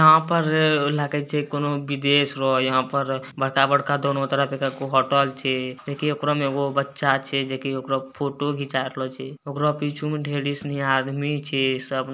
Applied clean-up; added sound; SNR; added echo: none; none; none; none.